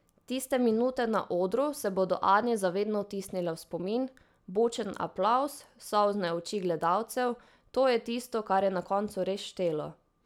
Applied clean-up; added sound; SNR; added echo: none; none; none; none.